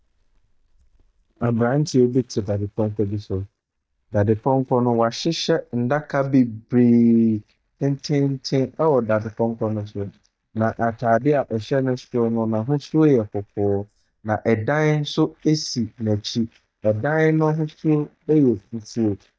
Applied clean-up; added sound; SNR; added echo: neural mask model DeepFilterNet 3.